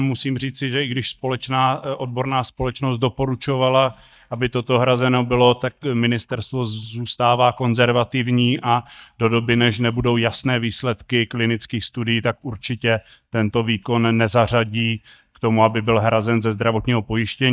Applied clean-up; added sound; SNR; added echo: neural mask model DeepFilterNet 3.